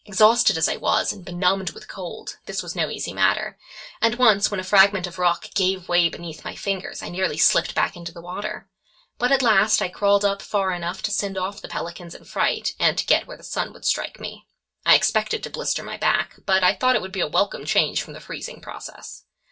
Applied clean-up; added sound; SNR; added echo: none; none; none; reverberation time 0.1 s.